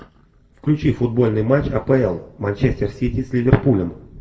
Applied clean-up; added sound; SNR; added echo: none; none; none; reverberation time 0.6 s.